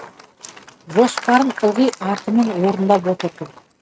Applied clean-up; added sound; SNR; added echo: neural mask model RNNoise.